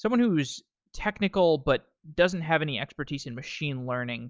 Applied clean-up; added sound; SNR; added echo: none; none; none; none.